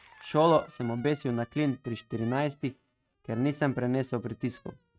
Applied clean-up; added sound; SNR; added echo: neural mask model RNNoise.